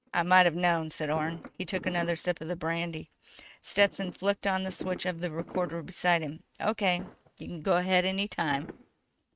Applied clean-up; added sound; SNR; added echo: neural mask model RNNoise.